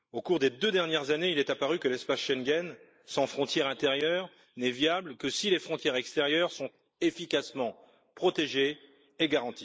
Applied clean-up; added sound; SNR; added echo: neural mask model Resemble Enhance denoiser.